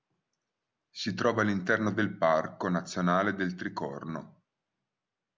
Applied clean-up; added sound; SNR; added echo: none; none; none; none.